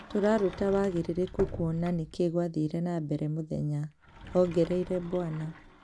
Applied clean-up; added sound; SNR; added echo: none; Sliding door; 15 dB; none.